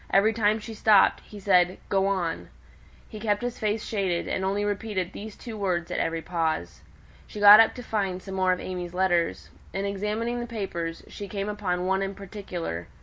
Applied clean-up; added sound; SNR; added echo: none; none; none; none.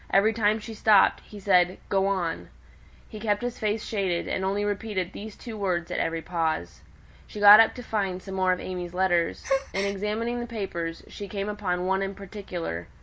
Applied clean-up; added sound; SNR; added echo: none; Gasp; 8 dB; none.